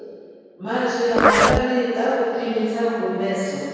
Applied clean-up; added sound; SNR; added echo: none; Zipper (clothing); -2 dB; reverberation time 2.2 s.